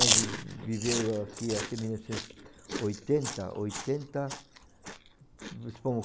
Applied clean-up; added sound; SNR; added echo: none; Chewing, mastication; 1 dB; none.